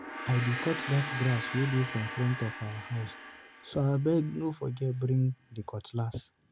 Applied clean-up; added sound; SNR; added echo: none; Gong; 10 dB; none.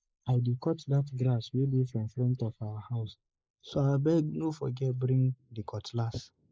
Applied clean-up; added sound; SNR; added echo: neural mask model Resemble Enhance denoiser.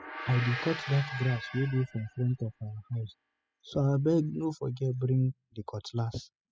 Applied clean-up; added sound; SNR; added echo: classical method spectral subtraction.